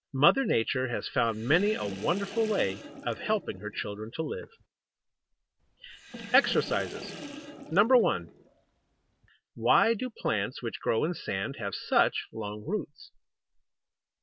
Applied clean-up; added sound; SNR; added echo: none; Sink (filling or washing) / Water; 14 dB; none.